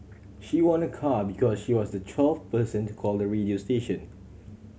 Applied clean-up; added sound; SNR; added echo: none; none; none; none.